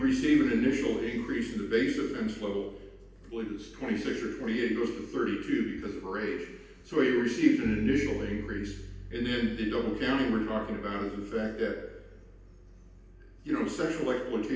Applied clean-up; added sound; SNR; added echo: none; Bass guitar; 17 dB; reverberation time 0.9 s.